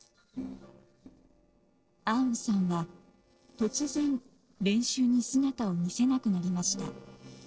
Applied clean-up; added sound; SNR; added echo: neural separator model SepFormer DNS4.